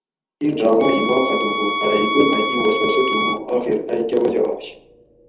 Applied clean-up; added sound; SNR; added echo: none; Bowed string instrument; 3 dB; reverberation time 0.9 s.